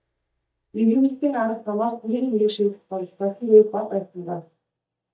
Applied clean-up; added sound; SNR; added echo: neural mask model DeepFilterNet 3.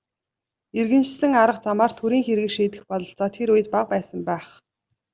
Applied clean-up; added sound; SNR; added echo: none; none; none; none.